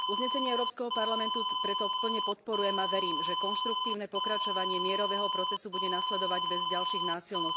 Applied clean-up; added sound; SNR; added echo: none; Alarm; -3 dB; none.